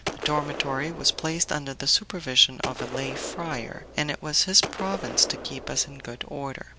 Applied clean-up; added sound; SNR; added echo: none; Gunshot, gunfire; 9 dB; none.